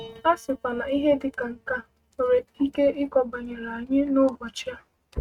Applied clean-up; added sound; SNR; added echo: neural mask model RNNoise.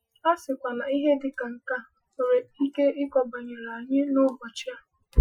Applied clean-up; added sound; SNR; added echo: classical method Wiener filter.